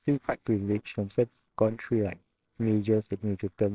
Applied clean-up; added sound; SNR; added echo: neural separator model SepFormer WHAMR!.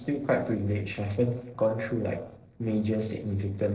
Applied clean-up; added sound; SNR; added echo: neural separator model SepFormer DNS4.